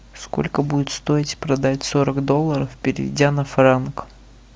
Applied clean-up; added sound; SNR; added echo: none; none; none; none.